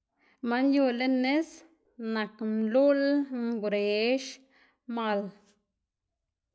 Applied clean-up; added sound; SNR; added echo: none; none; none; none.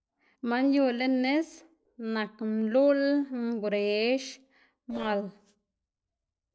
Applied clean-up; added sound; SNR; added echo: neural separator model SepFormer DNS4.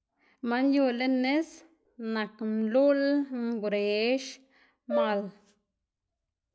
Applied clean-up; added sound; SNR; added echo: none; Brass instrument; 6 dB; none.